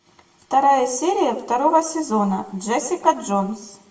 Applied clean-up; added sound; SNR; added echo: none; none; none; reverberation time 0.6 s.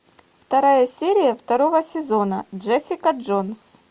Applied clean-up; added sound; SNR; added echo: none; none; none; none.